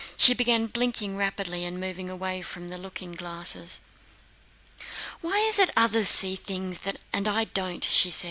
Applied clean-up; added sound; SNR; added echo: none; none; none; none.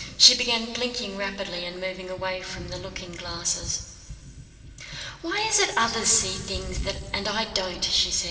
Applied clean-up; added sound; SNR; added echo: none; Thunder; 14 dB; reverberation time 2.2 s.